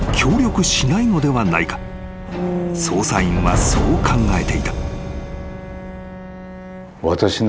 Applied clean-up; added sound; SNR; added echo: none; Bowed string instrument; 16 dB; none.